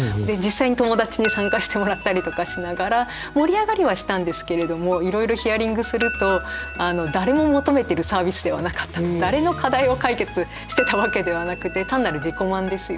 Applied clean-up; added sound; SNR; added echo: none; Chink, clink; 13 dB; none.